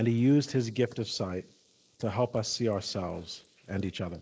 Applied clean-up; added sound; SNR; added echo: neural mask model Resemble Enhance denoiser.